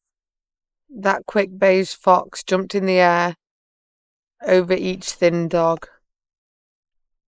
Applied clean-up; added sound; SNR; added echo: neural mask model Resemble Enhance denoiser.